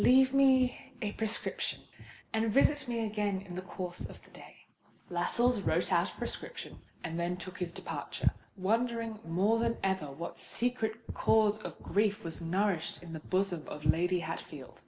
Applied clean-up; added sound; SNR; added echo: none; Walk, footsteps; 9 dB; none.